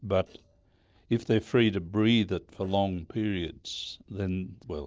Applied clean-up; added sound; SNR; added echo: neural separator model SepFormer DNS4.